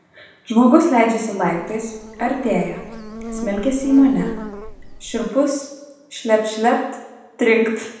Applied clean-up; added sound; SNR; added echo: none; Buzz; 13 dB; reverberation time 0.9 s.